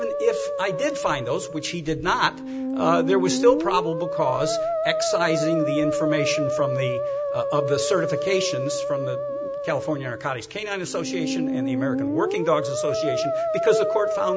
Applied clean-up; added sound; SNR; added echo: none; Musical instrument; 1 dB; none.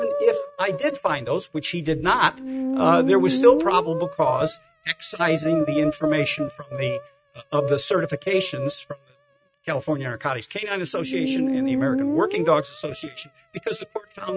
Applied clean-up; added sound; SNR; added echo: neural mask model RNNoise.